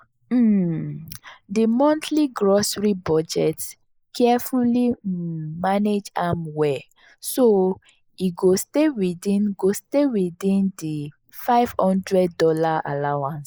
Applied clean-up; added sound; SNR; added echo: neural mask model Resemble Enhance denoiser.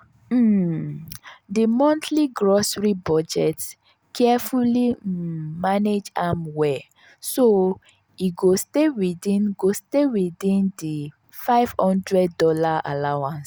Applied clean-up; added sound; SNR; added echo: none; none; none; none.